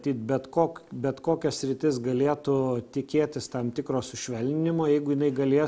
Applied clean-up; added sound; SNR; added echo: none; none; none; none.